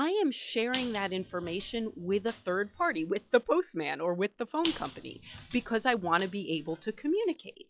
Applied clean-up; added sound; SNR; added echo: classical method log-MMSE.